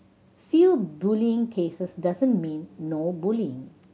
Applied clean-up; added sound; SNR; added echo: none; none; none; none.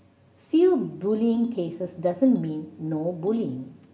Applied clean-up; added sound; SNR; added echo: none; Ringtone; 19 dB; reverberation time 0.7 s.